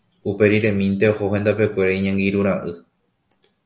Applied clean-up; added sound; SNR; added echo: none; none; none; none.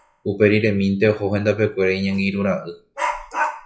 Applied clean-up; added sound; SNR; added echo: classical method log-MMSE.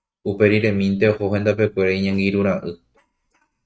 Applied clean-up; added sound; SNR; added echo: neural mask model RNNoise.